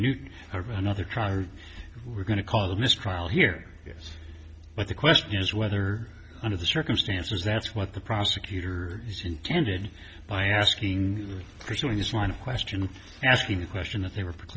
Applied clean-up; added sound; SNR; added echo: none; none; none; none.